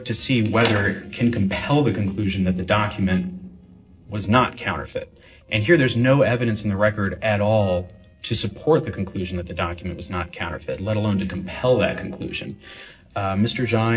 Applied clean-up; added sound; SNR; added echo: neural separator model SepFormer DNS4.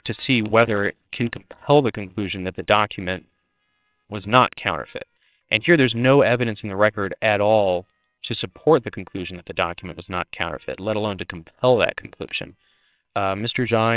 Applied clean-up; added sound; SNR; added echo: neural separator model SepFormer WHAMR!.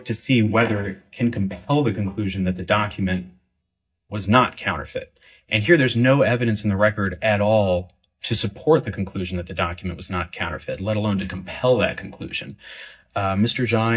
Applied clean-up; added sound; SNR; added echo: neural mask model DeepFilterNet 3.